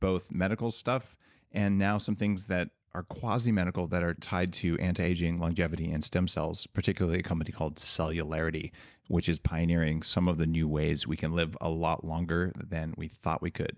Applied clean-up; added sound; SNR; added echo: none; none; none; none.